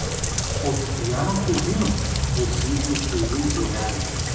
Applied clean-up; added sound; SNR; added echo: none; Rain; -2 dB; reverberation time 0.8 s.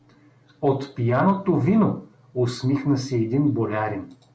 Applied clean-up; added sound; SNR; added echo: none; none; none; none.